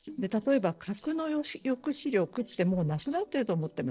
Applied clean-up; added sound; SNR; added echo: neural separator model SepFormer DNS4.